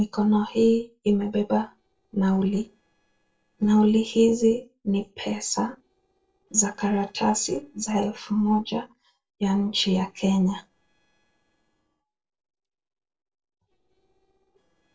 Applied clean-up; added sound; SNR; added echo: neural separator model SepFormer DNS4.